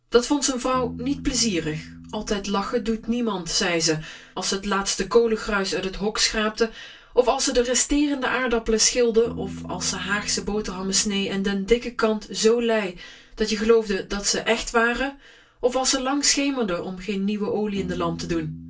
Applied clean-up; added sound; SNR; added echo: none; Piano; 19 dB; reverberation time 0.2 s.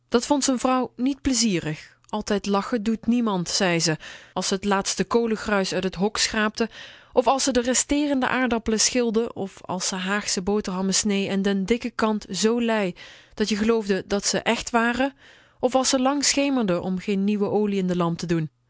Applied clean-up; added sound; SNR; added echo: none; none; none; none.